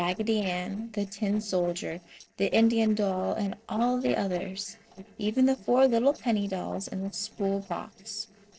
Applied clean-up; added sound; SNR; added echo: neural separator model SepFormer DNS4.